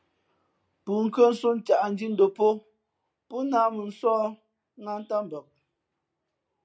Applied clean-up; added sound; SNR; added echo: none; none; none; none.